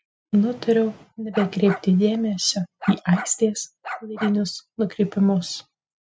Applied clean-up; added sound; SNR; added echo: classical method spectral subtraction.